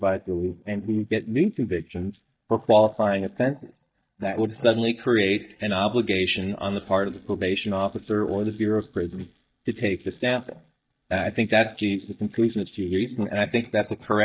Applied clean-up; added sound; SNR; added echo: neural mask model DeepFilterNet 3.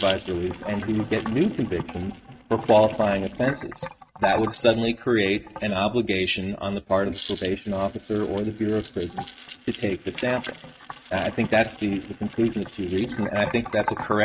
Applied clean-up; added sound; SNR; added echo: neural mask model RNNoise.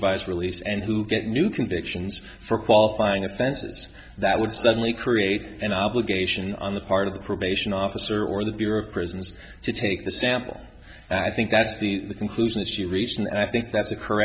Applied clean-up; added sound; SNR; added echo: none; none; none; none.